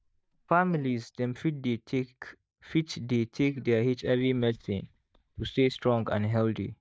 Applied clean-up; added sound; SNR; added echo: neural mask model DeepFilterNet 3.